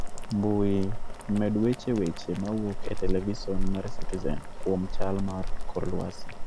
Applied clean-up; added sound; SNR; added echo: none; Boiling; -1 dB; none.